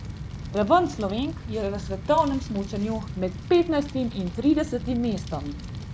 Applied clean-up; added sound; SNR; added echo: none; Fire; 9 dB; none.